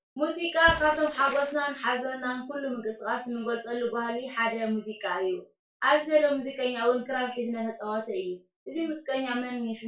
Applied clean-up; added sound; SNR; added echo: none; Water / Splash, splatter; 14 dB; reverberation time 0.3 s.